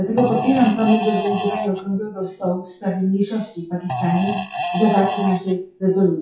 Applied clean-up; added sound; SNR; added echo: classical method WPE with log-MMSE.